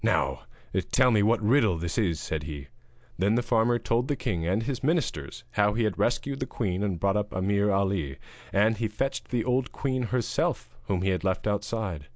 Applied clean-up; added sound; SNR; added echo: none; none; none; none.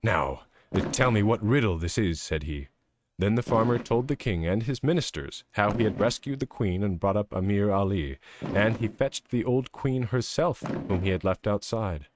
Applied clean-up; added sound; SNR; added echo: neural mask model RNNoise.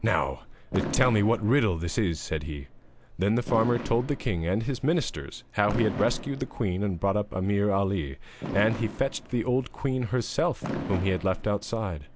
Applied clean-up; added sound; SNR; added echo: none; Fireworks; 12 dB; none.